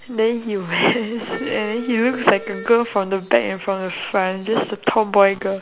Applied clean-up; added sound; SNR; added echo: none; Wind instrument, woodwind instrument; 16 dB; none.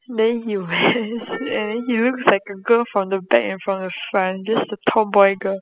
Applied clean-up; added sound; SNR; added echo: classical method spectral subtraction.